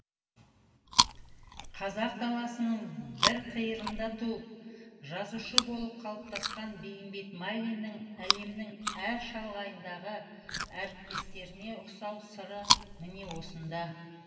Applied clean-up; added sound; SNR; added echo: none; Chewing, mastication; -2 dB; reverberation time 2.4 s.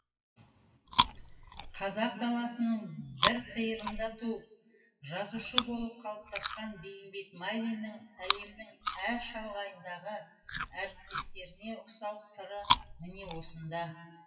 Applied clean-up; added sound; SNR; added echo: classical method WPE with log-MMSE.